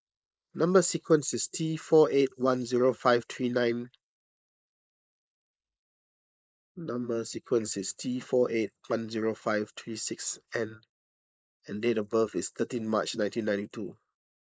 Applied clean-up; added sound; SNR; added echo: neural mask model Resemble Enhance denoiser.